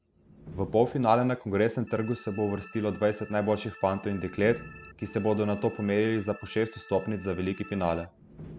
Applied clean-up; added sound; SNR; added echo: none; Slam + Organ; 19 dB; none.